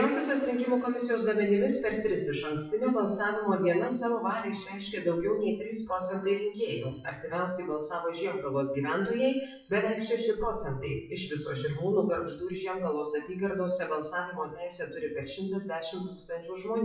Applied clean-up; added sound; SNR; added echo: classical method WPE with log-MMSE.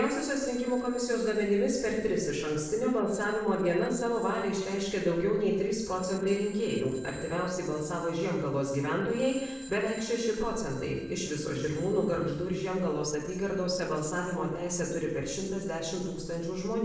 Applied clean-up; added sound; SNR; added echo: neural separator model SepFormer DNS4.